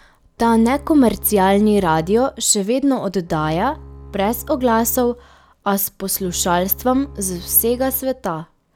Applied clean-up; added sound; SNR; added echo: none; Bowed string instrument; 19 dB; none.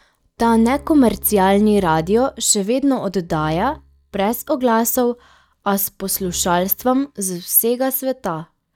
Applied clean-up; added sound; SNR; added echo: neural mask model DeepFilterNet 3.